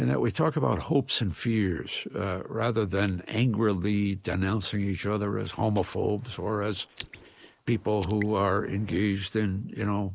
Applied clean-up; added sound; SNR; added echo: neural mask model Resemble Enhance denoiser.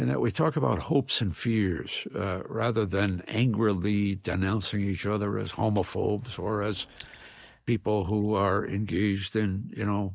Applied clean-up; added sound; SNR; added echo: neural mask model DeepFilterNet 3.